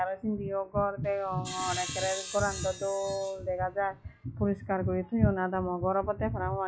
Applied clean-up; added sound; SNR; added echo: classical method log-MMSE.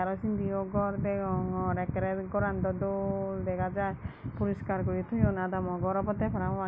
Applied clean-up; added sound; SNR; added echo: none; none; none; none.